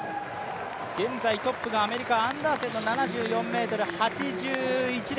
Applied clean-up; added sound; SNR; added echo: none; none; none; none.